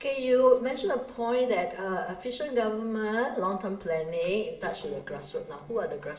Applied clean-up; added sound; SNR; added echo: neural separator model SepFormer DNS4.